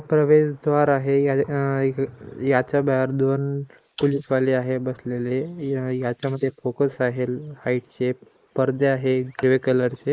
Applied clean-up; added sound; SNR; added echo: neural mask model Resemble Enhance denoiser.